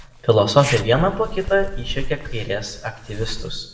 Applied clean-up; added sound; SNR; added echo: none; Zipper (clothing); 8 dB; reverberation time 0.7 s.